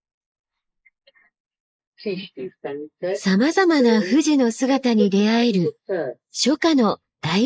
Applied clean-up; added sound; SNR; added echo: neural mask model Resemble Enhance denoiser.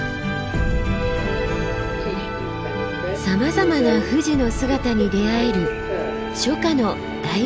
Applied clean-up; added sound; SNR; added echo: none; Subway, metro, underground + Acoustic guitar; 8 dB; none.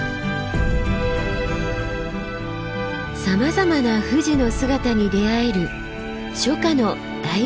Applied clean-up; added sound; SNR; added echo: none; none; none; none.